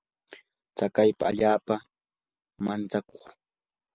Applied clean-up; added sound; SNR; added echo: none; none; none; none.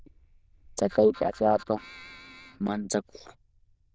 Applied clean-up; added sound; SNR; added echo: neural diffusion model UNIVERSE++.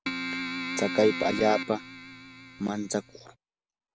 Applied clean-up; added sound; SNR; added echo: none; Keyboard (musical); 6 dB; none.